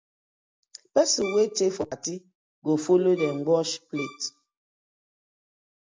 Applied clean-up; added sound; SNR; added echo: none; Bowed string instrument; 16 dB; none.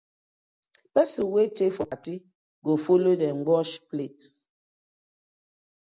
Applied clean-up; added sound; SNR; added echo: none; none; none; none.